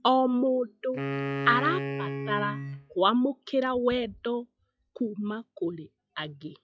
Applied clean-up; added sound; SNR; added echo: classical method log-MMSE.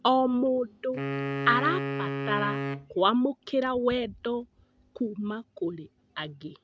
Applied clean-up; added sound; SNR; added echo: none; Wind instrument, woodwind instrument; 5 dB; none.